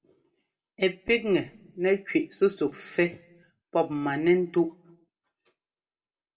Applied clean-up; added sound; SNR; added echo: none; none; none; reverberation time 0.3 s.